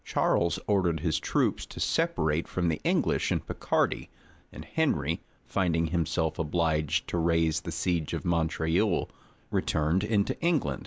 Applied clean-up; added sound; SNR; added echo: none; none; none; none.